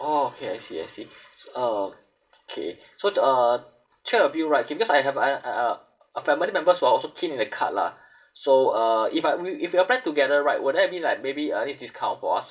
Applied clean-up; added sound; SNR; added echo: none; none; none; reverberation time 0.2 s.